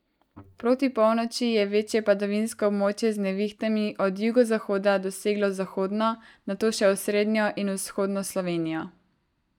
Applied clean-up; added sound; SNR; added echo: neural mask model DeepFilterNet 3.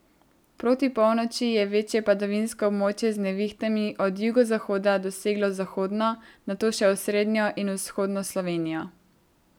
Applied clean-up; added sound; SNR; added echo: none; none; none; none.